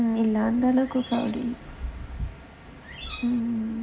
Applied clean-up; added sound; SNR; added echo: none; Bird; 17 dB; reverberation time 1.2 s.